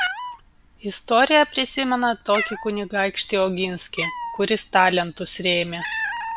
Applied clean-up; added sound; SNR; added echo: none; Cat; 10 dB; none.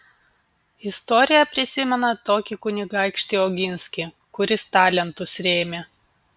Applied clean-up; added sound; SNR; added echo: none; none; none; none.